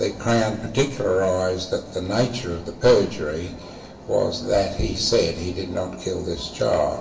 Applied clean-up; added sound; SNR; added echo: none; none; none; reverberation time 1.0 s.